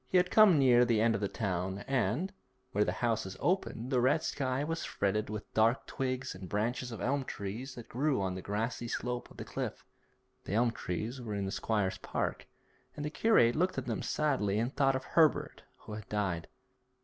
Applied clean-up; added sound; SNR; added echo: none; none; none; none.